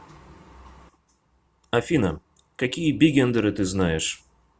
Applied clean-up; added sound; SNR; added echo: none; none; none; none.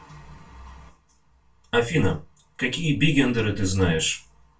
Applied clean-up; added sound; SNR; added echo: none; none; none; reverberation time 0.2 s.